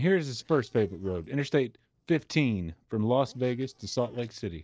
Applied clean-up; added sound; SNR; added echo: neural separator model SepFormer DNS4.